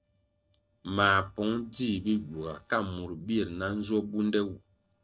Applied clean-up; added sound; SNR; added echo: neural separator model SepFormer DNS4.